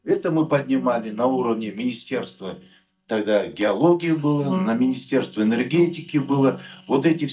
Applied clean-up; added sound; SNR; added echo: neural mask model DeepFilterNet 3.